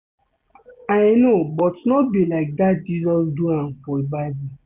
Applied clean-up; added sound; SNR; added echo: none; none; none; none.